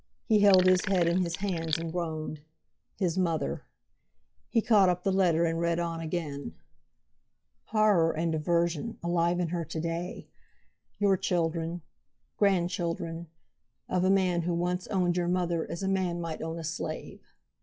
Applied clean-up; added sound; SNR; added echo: classical method log-MMSE.